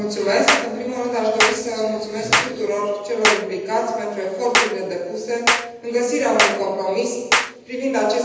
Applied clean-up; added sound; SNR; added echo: none; Clapping; 2 dB; reverberation time 1.1 s.